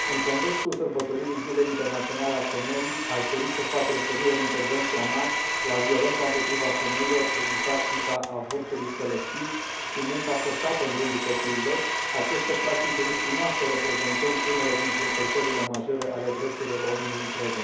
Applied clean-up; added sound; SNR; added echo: none; Domestic sounds, home sounds; 0 dB; reverberation time 2.2 s.